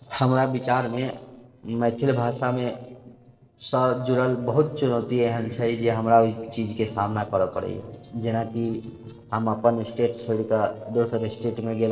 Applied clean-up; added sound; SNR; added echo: neural separator model SepFormer DNS4.